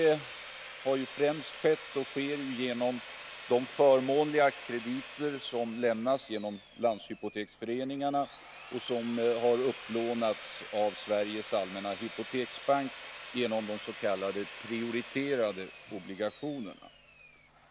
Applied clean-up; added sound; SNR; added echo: none; Sawing; 9 dB; none.